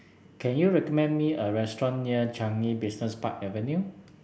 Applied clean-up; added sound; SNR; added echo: none; none; none; none.